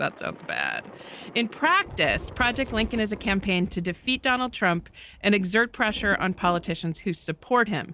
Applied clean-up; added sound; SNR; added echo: none; Thunder / Rain; 16 dB; none.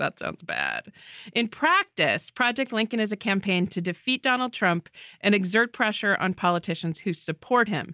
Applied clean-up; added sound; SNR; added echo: none; none; none; none.